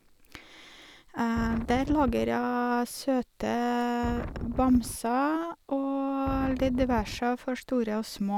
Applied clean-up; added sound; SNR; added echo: none; Wind; 6 dB; none.